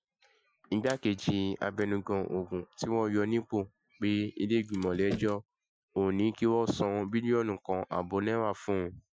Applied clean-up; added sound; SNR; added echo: classical method Wiener filter.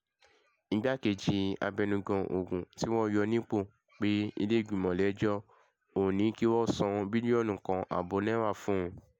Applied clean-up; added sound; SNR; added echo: none; none; none; none.